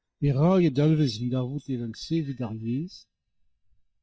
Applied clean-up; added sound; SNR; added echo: neural mask model DeepFilterNet 3.